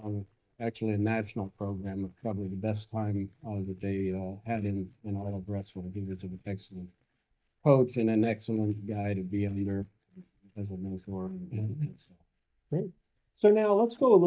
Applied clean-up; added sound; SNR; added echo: neural mask model DeepFilterNet 3.